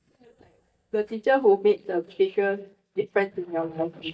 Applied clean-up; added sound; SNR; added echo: neural mask model DeepFilterNet 3.